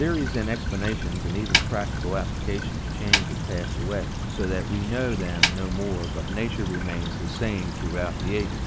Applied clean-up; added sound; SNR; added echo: none; Stream / Trickle, dribble + Snare drum; -2 dB; none.